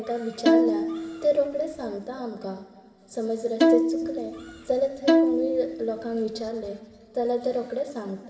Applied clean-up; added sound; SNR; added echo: none; Bowed string instrument; -5 dB; reverberation time 2.2 s.